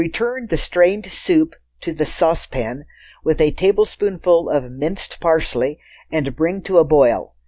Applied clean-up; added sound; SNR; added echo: none; none; none; none.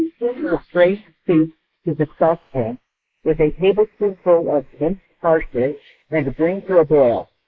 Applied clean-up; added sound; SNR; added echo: neural mask model Resemble Enhance denoiser.